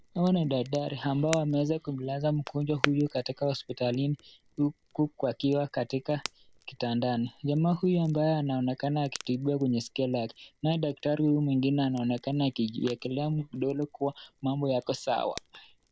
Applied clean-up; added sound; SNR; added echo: none; Crackle; 18 dB; none.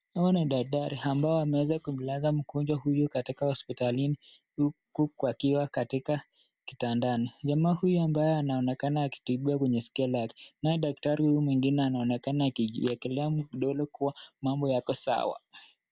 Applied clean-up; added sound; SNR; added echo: none; none; none; none.